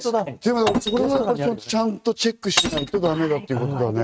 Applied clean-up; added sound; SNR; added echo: neural mask model RNNoise.